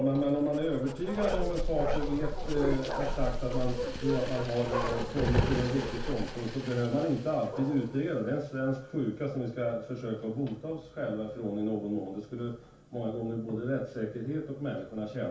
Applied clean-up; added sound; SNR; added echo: none; Bark; 4 dB; reverberation time 0.3 s.